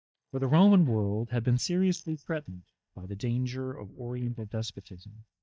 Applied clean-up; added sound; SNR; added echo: neural mask model DeepFilterNet 3.